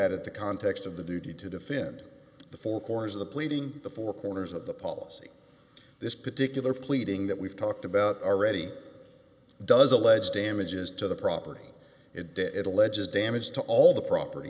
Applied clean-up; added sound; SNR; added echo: none; none; none; none.